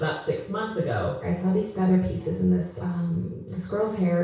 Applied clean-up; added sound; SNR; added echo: none; none; none; reverberation time 0.6 s.